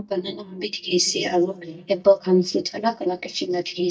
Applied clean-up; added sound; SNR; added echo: neural mask model DeepFilterNet 3.